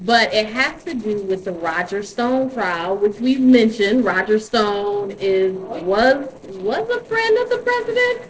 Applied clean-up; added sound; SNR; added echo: neural separator model SepFormer DNS4.